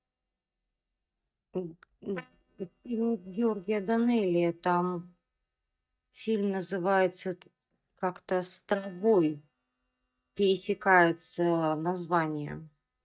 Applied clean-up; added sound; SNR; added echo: neural mask model DeepFilterNet 3.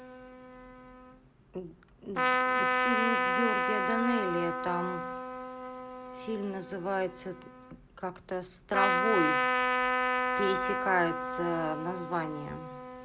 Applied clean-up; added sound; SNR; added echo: none; Trumpet; -3 dB; none.